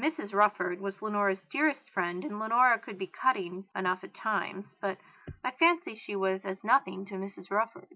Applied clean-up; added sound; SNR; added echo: none; none; none; none.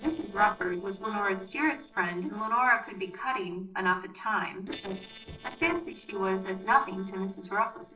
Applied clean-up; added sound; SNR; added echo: neural separator model SepFormer DNS4.